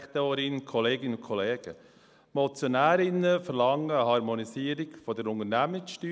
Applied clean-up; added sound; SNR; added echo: none; none; none; none.